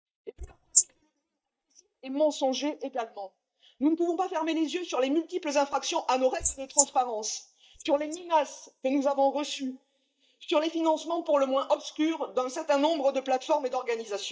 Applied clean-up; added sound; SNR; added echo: neural mask model DeepFilterNet 3.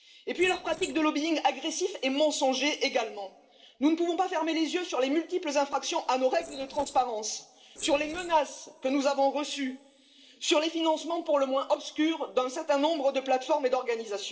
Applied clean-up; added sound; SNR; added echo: neural separator model SepFormer DNS4.